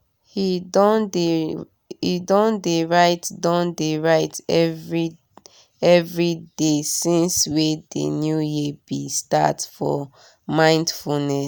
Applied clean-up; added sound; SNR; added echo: none; none; none; none.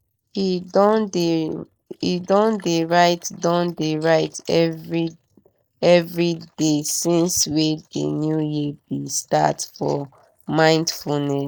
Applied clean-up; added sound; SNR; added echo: neural mask model Resemble Enhance denoiser.